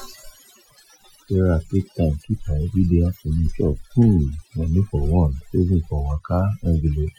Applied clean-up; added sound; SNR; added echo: classical method Wiener filter.